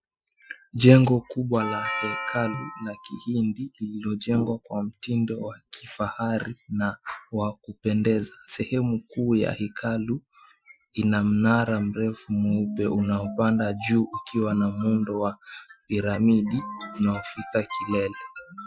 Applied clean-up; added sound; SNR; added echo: classical method Wiener filter.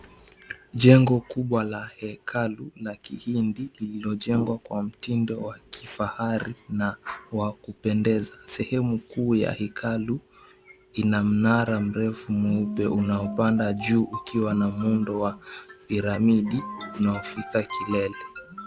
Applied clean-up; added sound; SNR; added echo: none; none; none; none.